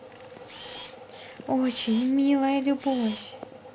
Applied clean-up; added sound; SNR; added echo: none; Camera; 17 dB; none.